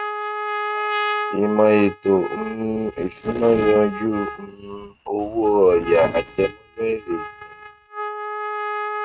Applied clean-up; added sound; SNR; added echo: neural mask model RNNoise.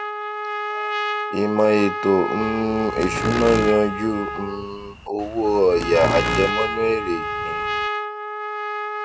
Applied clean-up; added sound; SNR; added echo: none; Trumpet + Insect; 4 dB; none.